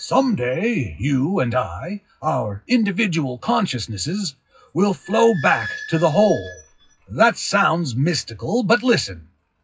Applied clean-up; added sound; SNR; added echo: classical method WPE with log-MMSE.